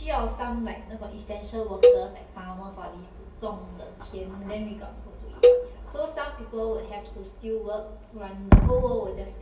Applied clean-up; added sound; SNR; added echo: none; Cowbell; -4 dB; reverberation time 0.8 s.